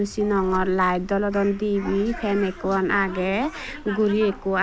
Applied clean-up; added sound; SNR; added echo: none; Purr; 16 dB; none.